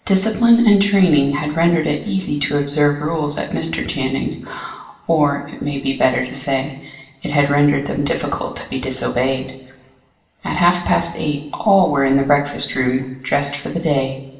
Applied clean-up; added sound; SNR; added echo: none; none; none; reverberation time 0.8 s.